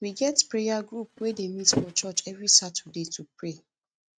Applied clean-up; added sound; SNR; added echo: neural mask model RNNoise.